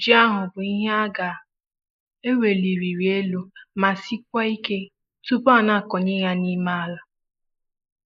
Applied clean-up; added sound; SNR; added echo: neural mask model Resemble Enhance denoiser.